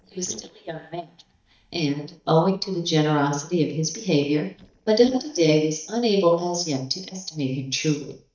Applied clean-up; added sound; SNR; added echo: neural mask model DeepFilterNet 3.